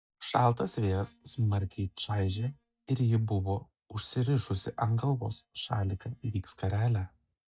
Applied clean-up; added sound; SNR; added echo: neural mask model DeepFilterNet 3.